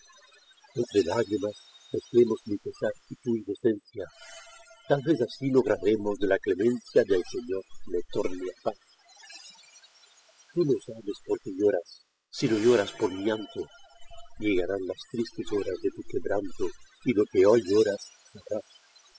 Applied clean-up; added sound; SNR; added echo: classical method spectral subtraction.